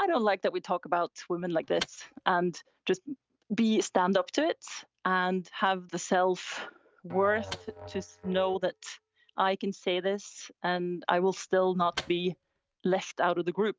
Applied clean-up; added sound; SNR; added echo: neural mask model RNNoise.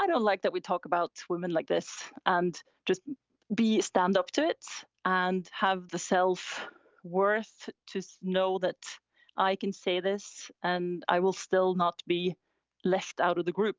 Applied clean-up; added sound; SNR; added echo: none; none; none; none.